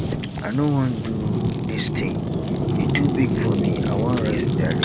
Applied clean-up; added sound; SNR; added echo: none; Fire; -3 dB; none.